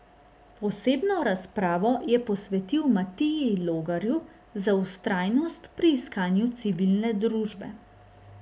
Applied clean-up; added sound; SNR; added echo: none; none; none; none.